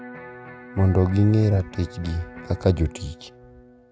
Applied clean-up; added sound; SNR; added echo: none; Electric guitar; 18 dB; none.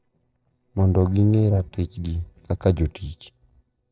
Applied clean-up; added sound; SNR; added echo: neural separator model SepFormer DNS4.